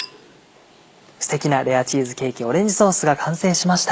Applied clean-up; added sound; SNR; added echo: none; none; none; none.